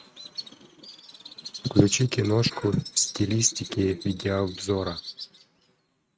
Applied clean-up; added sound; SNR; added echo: neural mask model RNNoise.